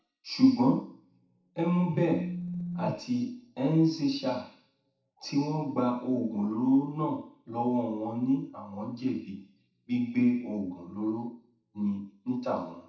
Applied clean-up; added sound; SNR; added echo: neural separator model SepFormer DNS4.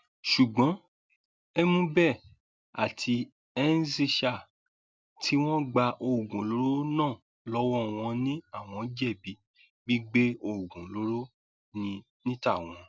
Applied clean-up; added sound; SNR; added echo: none; none; none; none.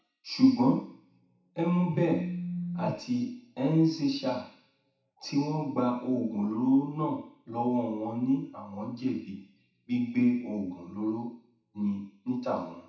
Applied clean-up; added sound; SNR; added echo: none; Telephone; 4 dB; reverberation time 0.7 s.